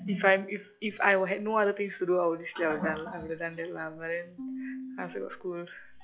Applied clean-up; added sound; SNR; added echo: classical method log-MMSE.